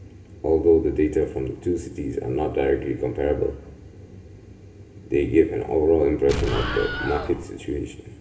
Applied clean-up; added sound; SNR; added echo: none; Explosion; 4 dB; reverberation time 1.7 s.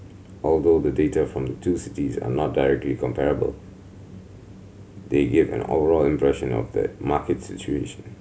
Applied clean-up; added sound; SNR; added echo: none; none; none; none.